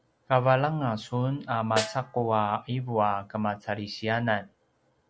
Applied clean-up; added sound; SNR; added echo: none; Snare drum; 11 dB; none.